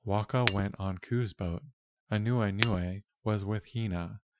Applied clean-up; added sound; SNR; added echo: classical method Wiener filter.